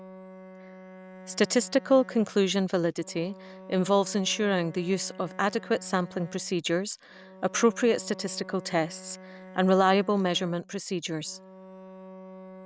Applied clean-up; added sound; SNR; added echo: none; Bowed string instrument; 19 dB; none.